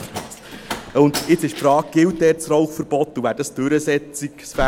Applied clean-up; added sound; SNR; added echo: none; Slam; 14 dB; none.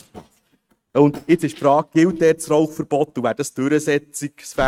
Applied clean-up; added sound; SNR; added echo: neural mask model RNNoise.